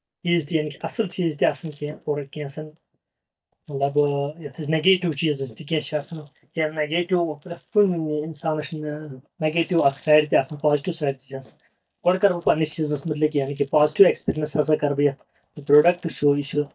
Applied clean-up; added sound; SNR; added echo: neural mask model DeepFilterNet 3.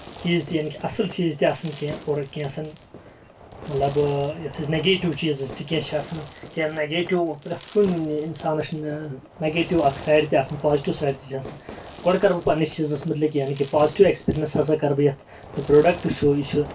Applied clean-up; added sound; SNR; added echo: none; Fireworks; 17 dB; reverberation time 0.2 s.